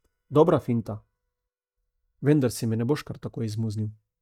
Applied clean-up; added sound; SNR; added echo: neural mask model DeepFilterNet 3.